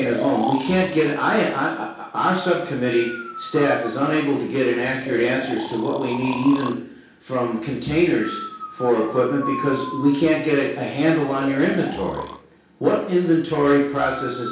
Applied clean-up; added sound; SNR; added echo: none; Breathing; 12 dB; reverberation time 0.6 s.